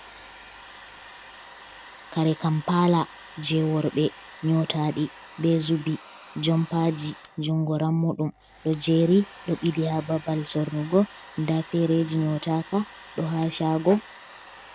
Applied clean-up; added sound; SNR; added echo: none; Domestic sounds, home sounds; 20 dB; none.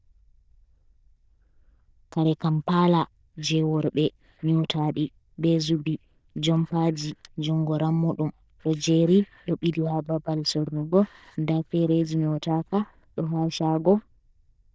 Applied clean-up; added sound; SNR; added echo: neural diffusion model UNIVERSE++.